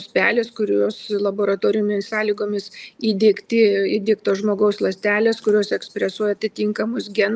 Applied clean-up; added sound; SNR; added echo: none; none; none; none.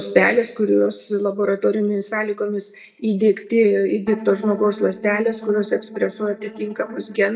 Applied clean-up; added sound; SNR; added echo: neural mask model DeepFilterNet 3.